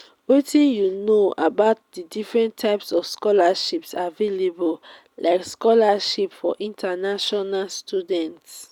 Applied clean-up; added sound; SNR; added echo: none; none; none; none.